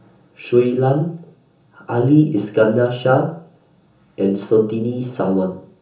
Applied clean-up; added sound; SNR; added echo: none; none; none; reverberation time 1.2 s.